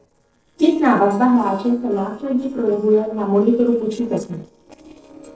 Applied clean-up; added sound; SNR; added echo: neural separator model SepFormer DNS4.